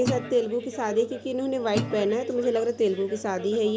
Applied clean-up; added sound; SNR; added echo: none; Guitar; 10 dB; none.